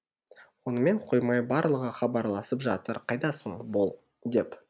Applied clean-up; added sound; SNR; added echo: none; none; none; none.